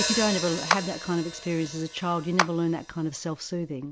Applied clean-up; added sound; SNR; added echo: none; Hi-hat + Clapping; 4 dB; none.